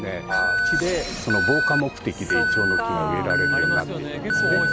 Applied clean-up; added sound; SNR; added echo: none; Alarm; -2 dB; none.